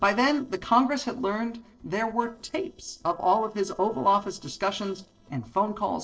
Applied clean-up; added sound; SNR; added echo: neural separator model SepFormer DNS4.